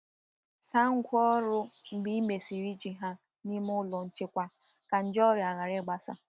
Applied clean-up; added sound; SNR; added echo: none; none; none; none.